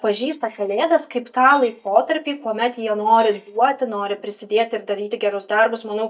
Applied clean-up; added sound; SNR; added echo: neural mask model DeepFilterNet 3.